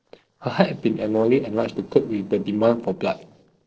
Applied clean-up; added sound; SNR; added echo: neural separator model SepFormer DNS4.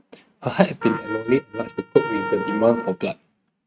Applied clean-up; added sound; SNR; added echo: neural mask model RNNoise.